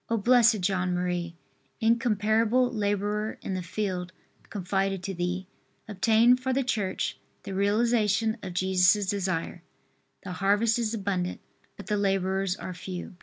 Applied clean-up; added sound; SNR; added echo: none; none; none; none.